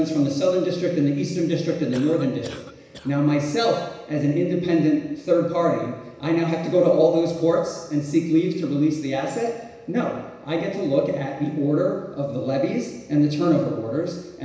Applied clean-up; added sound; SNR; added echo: none; Cough; 18 dB; reverberation time 1.0 s.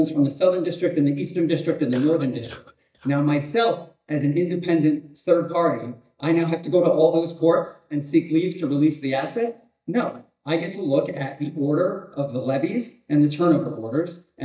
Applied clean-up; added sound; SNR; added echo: neural mask model DeepFilterNet 3.